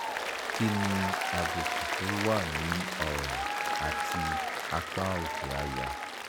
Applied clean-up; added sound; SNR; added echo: none; Applause; -2 dB; none.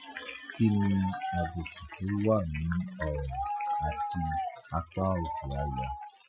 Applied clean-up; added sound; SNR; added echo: classical method Wiener filter.